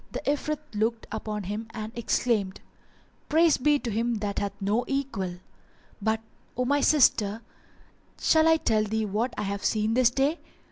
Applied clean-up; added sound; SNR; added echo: none; none; none; none.